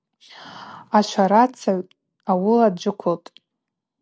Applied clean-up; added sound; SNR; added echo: none; none; none; none.